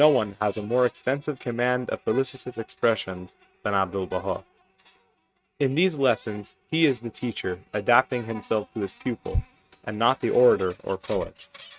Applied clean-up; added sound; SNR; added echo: neural mask model RNNoise.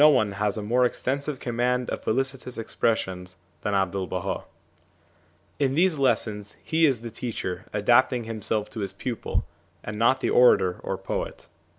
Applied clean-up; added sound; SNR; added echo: none; none; none; none.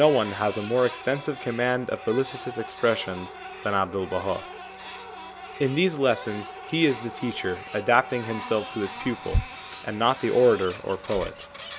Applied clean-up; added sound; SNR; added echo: none; Printer; 13 dB; none.